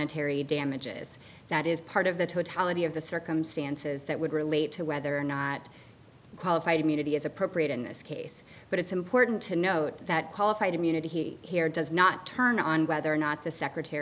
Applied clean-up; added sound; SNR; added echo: none; none; none; none.